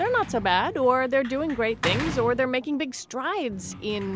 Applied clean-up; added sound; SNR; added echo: none; Sliding door / Slam; 11 dB; none.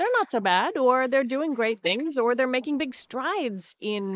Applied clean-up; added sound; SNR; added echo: neural mask model Resemble Enhance denoiser.